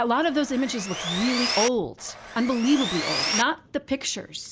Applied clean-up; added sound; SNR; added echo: none; Sawing; 4 dB; none.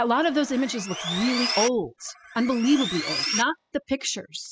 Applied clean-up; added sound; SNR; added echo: classical method spectral subtraction.